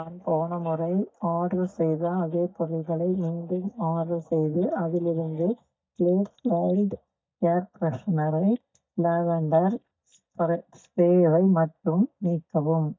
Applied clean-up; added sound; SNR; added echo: neural mask model DeepFilterNet 3.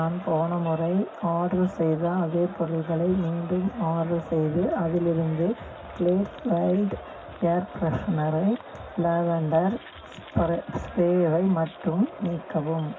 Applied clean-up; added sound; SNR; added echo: none; Crowd; 17 dB; reverberation time 0.4 s.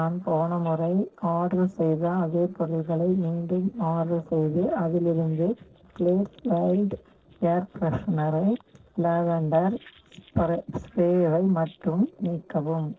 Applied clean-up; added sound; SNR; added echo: neural separator model SepFormer DNS4.